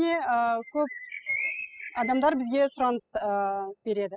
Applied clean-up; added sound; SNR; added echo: classical method spectral subtraction.